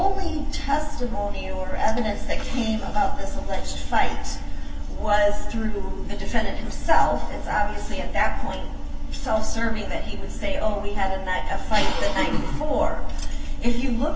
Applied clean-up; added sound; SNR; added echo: none; none; none; reverberation time 0.2 s.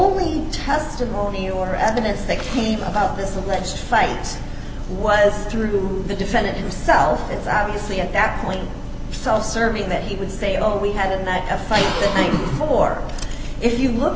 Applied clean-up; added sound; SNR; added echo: none; none; none; none.